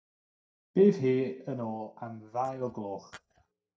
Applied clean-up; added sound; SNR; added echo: neural mask model DeepFilterNet 3.